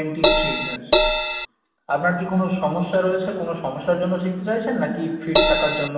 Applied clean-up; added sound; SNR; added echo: none; Crash cymbal; -5 dB; reverberation time 1.3 s.